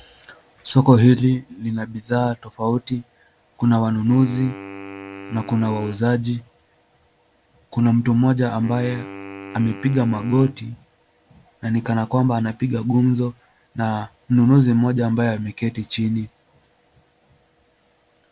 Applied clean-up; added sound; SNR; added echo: none; Wind instrument, woodwind instrument; 17 dB; none.